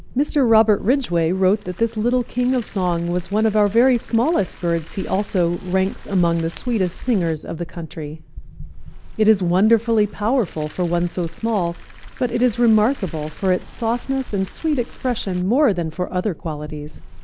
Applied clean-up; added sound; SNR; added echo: none; Car; 14 dB; none.